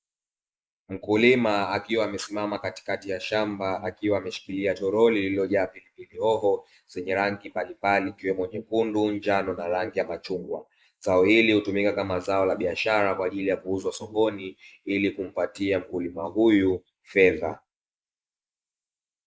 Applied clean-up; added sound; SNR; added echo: neural mask model Resemble Enhance denoiser.